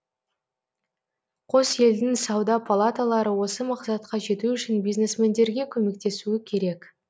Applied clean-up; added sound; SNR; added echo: none; none; none; none.